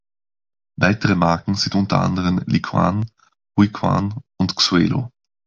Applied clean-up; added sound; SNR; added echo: none; none; none; none.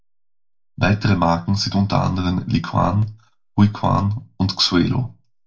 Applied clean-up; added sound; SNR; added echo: none; none; none; reverberation time 0.2 s.